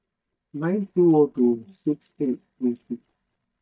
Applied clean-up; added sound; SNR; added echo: neural mask model DeepFilterNet 3.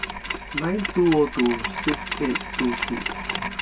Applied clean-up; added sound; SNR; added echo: none; Mechanisms; 5 dB; reverberation time 0.1 s.